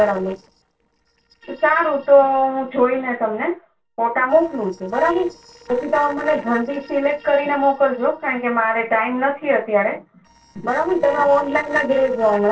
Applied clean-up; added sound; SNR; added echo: neural separator model SepFormer DNS4.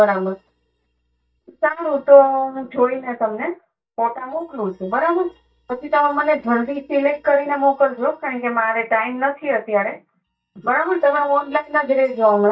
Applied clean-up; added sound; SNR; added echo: neural mask model DeepFilterNet 3.